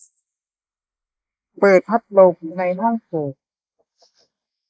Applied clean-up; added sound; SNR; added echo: neural mask model Resemble Enhance denoiser.